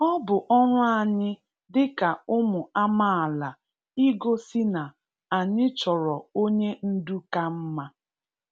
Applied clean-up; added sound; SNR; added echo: none; none; none; none.